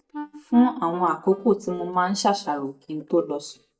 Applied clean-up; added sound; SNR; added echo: neural mask model DeepFilterNet 3.